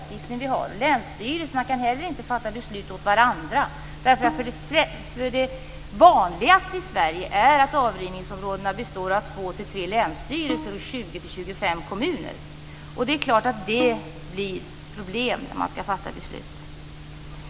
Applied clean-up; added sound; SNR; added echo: none; Bowed string instrument; 13 dB; none.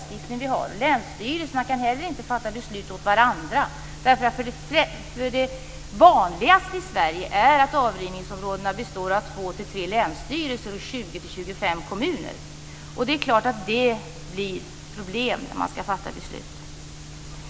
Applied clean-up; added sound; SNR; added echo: none; none; none; none.